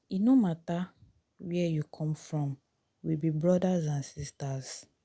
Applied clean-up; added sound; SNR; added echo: none; none; none; none.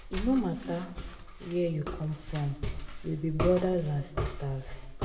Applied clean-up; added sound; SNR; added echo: none; Walk, footsteps; 5 dB; reverberation time 0.8 s.